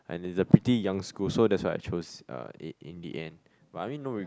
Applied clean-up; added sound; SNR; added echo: none; none; none; none.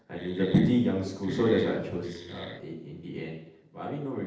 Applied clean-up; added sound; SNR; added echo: neural separator model SepFormer DNS4.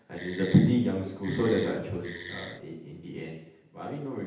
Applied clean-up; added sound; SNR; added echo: none; Wood; 13 dB; reverberation time 0.9 s.